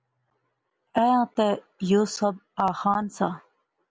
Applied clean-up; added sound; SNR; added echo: none; none; none; none.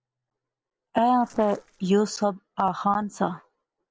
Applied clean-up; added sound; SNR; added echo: neural separator model SepFormer DNS4.